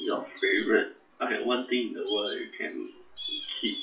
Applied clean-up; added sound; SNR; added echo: classical method WPE with log-MMSE.